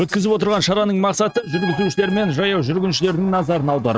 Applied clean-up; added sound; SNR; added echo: neural mask model RNNoise.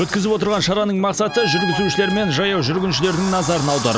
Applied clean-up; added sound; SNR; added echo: none; Bowed string instrument + Sliding door; 9 dB; none.